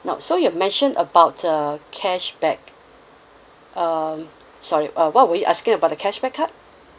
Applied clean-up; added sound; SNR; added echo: none; none; none; none.